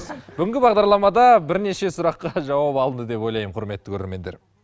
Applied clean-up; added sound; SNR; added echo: none; none; none; none.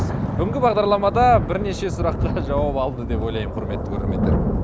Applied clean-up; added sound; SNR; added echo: none; Thunder / Rain; 1 dB; none.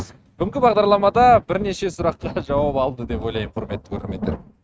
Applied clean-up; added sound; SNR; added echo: neural mask model RNNoise.